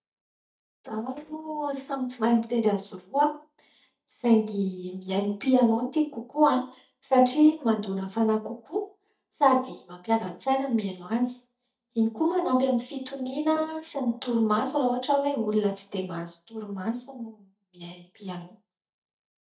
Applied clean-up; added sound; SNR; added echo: neural mask model DeepFilterNet 3.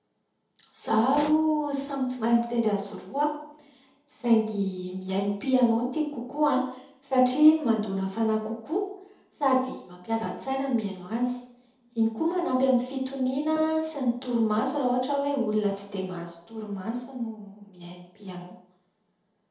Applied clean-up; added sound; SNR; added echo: none; Explosion; 14 dB; reverberation time 0.8 s.